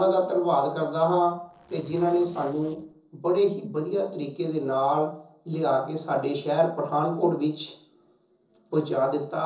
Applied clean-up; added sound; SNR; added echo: neural separator model SepFormer DNS4.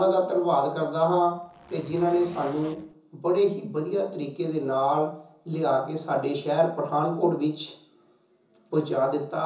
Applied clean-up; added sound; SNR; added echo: none; Zipper (clothing); 19 dB; reverberation time 0.6 s.